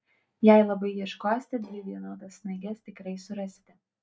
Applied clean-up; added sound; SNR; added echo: neural mask model DeepFilterNet 3.